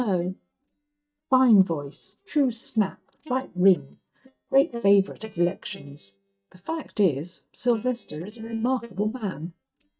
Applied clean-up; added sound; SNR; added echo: neural mask model DeepFilterNet 3.